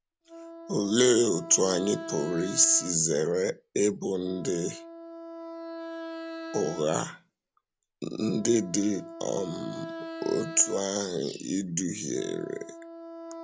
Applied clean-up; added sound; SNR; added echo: none; Wind instrument, woodwind instrument; 13 dB; none.